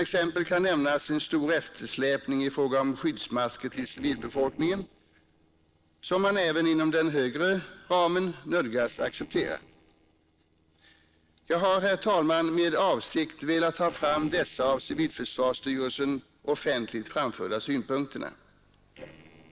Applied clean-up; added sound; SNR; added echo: neural separator model SepFormer DNS4.